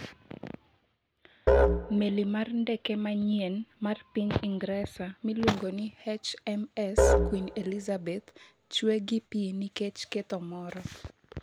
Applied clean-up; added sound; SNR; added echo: none; Musical instrument; -2 dB; none.